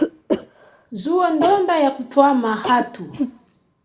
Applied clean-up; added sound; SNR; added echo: none; Cough; 9 dB; reverberation time 1.1 s.